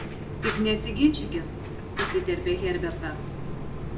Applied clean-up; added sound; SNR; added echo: none; Fire; 4 dB; reverberation time 0.6 s.